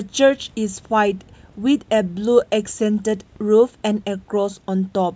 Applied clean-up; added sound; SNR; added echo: none; none; none; none.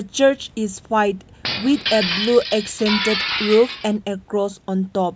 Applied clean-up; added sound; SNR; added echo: none; Glass; 5 dB; none.